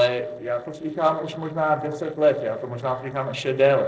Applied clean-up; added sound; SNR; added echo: neural separator model SepFormer DNS4.